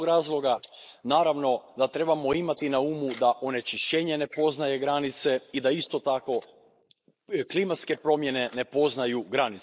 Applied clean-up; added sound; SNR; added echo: neural mask model Resemble Enhance denoiser.